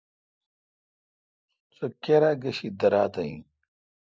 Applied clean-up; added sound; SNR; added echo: none; none; none; none.